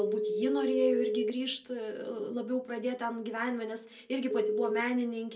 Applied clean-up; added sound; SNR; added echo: none; Telephone; 3 dB; reverberation time 0.2 s.